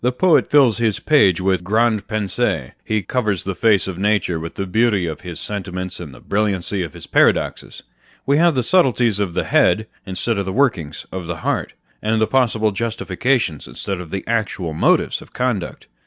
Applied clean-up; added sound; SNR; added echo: none; none; none; none.